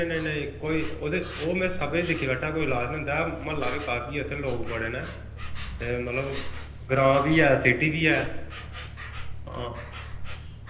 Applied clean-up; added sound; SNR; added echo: none; Insect; 7 dB; reverberation time 0.8 s.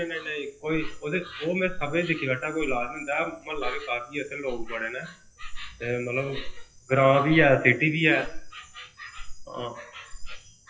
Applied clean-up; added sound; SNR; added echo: classical method WPE with log-MMSE.